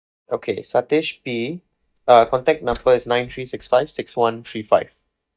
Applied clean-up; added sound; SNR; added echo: neural mask model DeepFilterNet 3.